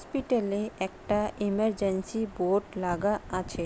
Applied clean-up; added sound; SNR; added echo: none; none; none; none.